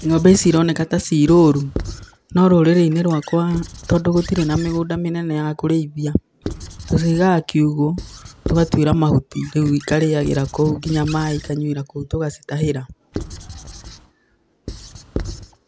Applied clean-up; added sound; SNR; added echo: none; Squeak / Writing; 15 dB; none.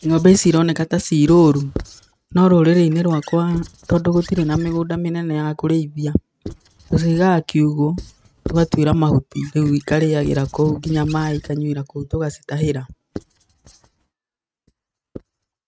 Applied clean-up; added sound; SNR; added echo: neural mask model RNNoise.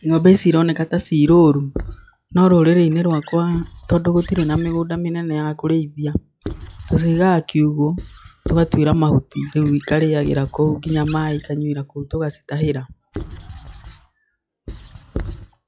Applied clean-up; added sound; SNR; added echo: classical method log-MMSE.